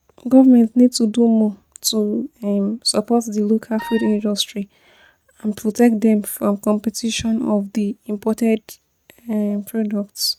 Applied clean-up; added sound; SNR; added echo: neural mask model RNNoise.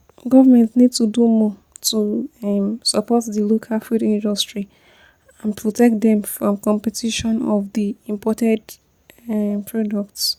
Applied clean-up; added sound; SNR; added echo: none; none; none; none.